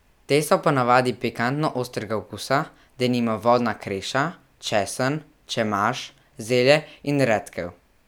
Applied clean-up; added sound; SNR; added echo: none; none; none; none.